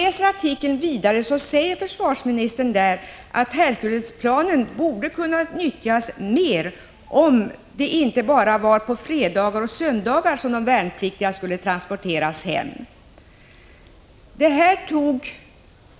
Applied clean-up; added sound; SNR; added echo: none; none; none; none.